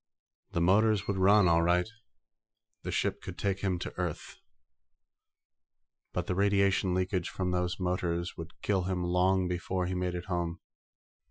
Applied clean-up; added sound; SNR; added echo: classical method Wiener filter.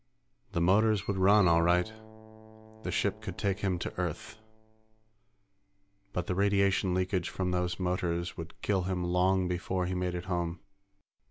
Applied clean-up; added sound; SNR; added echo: none; Squeak + Keyboard (musical); 18 dB; none.